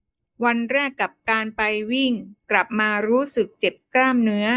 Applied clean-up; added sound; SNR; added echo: neural mask model DeepFilterNet 3.